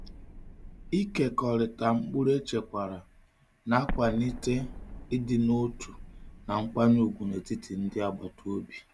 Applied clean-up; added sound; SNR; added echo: none; Explosion; 14 dB; none.